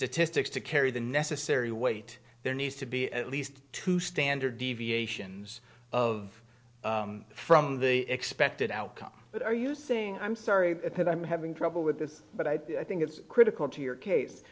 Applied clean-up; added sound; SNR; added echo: none; none; none; none.